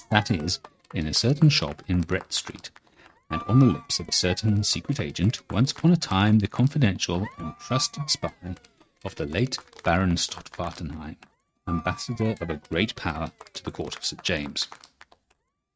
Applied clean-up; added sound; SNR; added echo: neural mask model RNNoise.